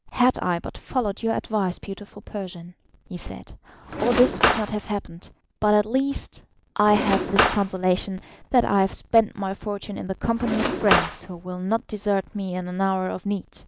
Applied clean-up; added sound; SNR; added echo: none; Cutlery, silverware / Drawer open or close; 0 dB; none.